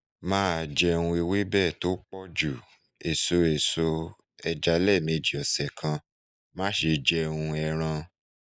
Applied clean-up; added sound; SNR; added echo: neural mask model Resemble Enhance denoiser.